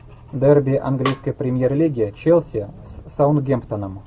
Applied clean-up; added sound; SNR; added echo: none; Snare drum; 13 dB; none.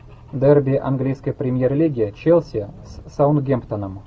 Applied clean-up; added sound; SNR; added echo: none; none; none; none.